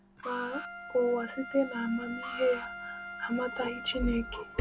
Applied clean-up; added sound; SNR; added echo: none; Wind instrument, woodwind instrument + Alarm; 12 dB; none.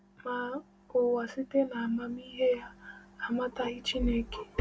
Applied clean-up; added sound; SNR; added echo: none; none; none; none.